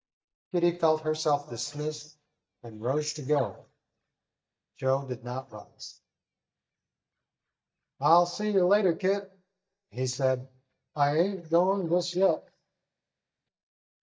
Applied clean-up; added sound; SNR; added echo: neural mask model DeepFilterNet 3.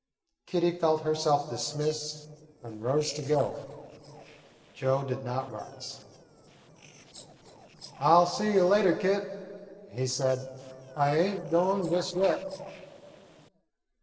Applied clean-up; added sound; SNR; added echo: neural separator model SepFormer DNS4.